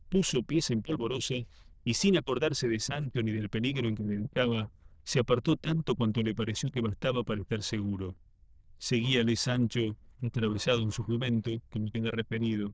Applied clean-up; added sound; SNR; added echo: neural diffusion model UNIVERSE++.